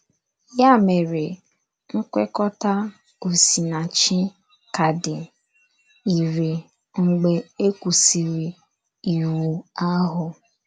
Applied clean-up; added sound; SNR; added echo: none; none; none; none.